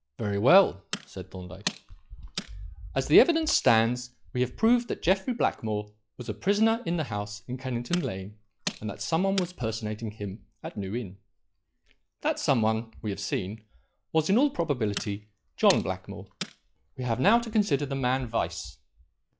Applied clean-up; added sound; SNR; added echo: classical method log-MMSE.